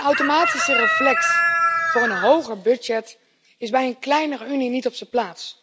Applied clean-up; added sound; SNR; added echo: none; Chicken, rooster; -2 dB; none.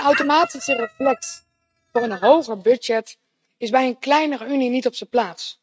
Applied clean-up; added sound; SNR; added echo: neural mask model RNNoise.